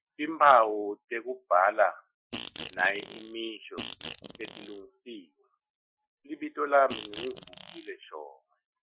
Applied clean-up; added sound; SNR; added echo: classical method Wiener filter.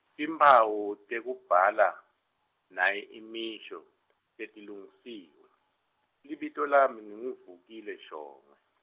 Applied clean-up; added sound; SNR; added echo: none; none; none; none.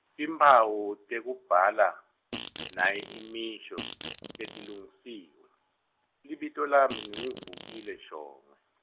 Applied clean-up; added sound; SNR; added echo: none; Fart; 13 dB; none.